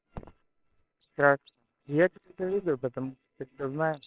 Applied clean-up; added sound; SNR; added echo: neural separator model SepFormer WHAMR!.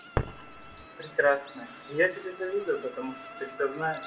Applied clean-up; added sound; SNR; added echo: none; Insect; 16 dB; reverberation time 1.6 s.